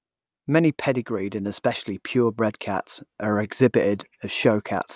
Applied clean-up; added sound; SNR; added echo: none; none; none; none.